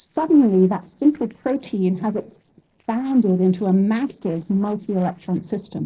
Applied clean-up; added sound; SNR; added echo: neural separator model SepFormer DNS4.